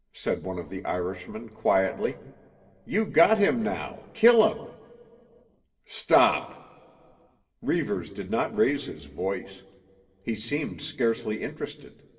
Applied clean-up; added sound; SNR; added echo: neural separator model SepFormer DNS4.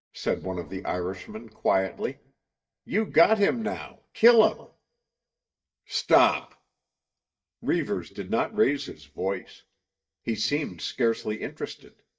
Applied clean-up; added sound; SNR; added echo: neural mask model DeepFilterNet 3.